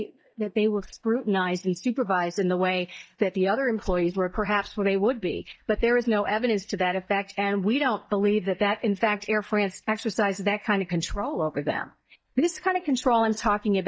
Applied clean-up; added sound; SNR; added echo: neural mask model DeepFilterNet 3.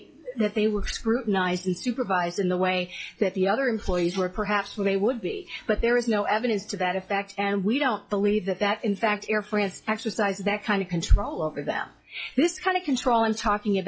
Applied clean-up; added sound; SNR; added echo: classical method log-MMSE.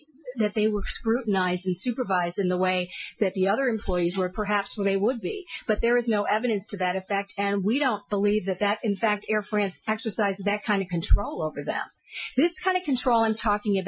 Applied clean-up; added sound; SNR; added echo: classical method Wiener filter.